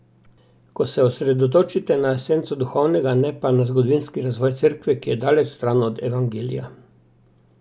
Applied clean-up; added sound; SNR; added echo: none; none; none; none.